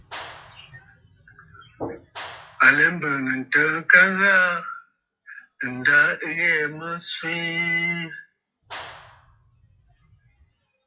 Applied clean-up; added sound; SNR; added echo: classical method log-MMSE.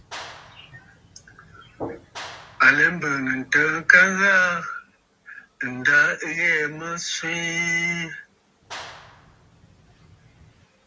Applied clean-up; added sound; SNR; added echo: none; Clapping; 20 dB; none.